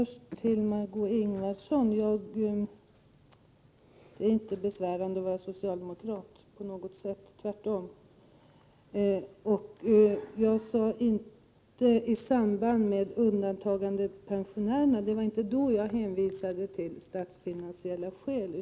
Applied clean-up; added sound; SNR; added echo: none; none; none; none.